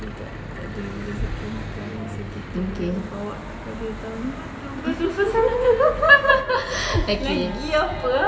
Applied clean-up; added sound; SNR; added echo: none; Church bell / Traffic noise, roadway noise; 12 dB; reverberation time 1.2 s.